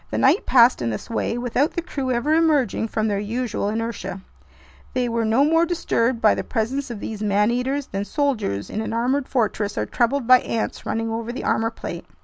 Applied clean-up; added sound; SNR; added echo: none; none; none; none.